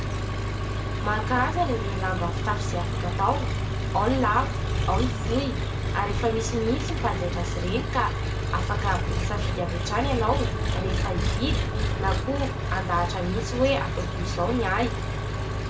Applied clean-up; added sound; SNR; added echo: none; Engine; -2 dB; reverberation time 0.4 s.